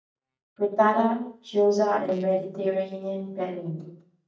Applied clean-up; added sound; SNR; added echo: neural mask model DeepFilterNet 3.